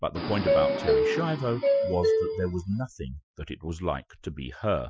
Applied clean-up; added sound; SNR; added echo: classical method Wiener filter.